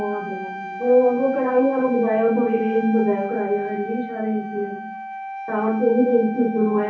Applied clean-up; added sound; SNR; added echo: none; Wind instrument, woodwind instrument; 11 dB; reverberation time 0.6 s.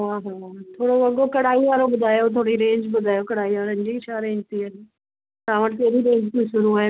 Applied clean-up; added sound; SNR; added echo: none; none; none; none.